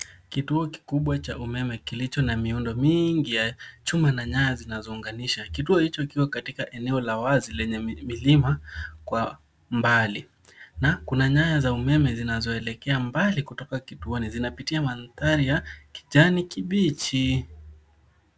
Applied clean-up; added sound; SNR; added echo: none; none; none; none.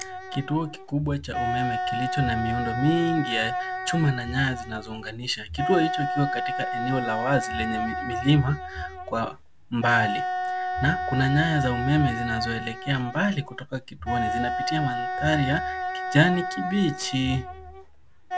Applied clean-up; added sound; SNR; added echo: none; Wind instrument, woodwind instrument; 4 dB; none.